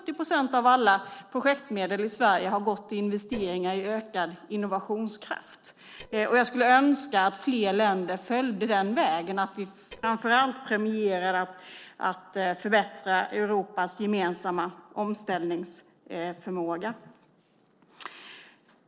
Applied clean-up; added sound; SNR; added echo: neural separator model SepFormer DNS4.